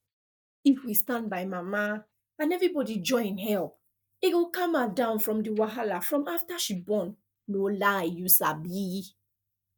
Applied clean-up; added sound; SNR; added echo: neural mask model DeepFilterNet 3.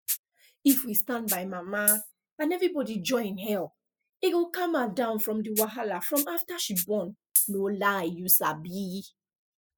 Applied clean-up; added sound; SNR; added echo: classical method spectral subtraction.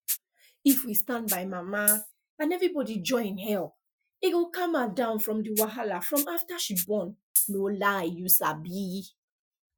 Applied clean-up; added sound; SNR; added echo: classical method Wiener filter.